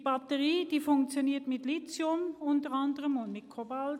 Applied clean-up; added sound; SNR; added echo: none; none; none; none.